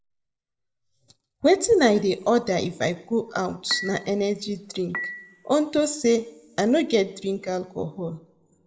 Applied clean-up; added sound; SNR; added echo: none; Dishes, pots, and pans / Chink, clink; 12 dB; reverberation time 0.7 s.